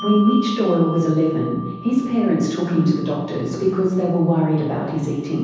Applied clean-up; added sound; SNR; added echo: none; Bell; 16 dB; reverberation time 1.1 s.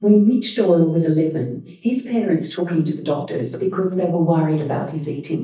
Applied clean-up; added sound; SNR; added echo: neural mask model DeepFilterNet 3.